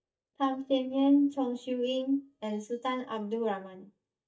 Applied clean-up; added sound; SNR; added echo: neural mask model DeepFilterNet 3.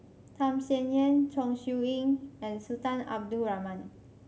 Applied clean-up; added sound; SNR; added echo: none; none; none; none.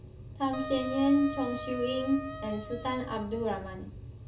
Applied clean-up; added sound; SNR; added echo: none; Wind instrument, woodwind instrument; 10 dB; reverberation time 0.2 s.